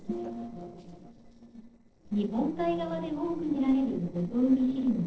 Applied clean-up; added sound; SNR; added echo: neural separator model SepFormer DNS4.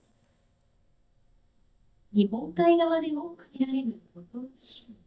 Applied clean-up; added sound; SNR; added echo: neural mask model DeepFilterNet 3.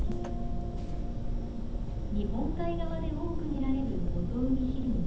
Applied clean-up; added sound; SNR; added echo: none; Fire; -3 dB; reverberation time 0.8 s.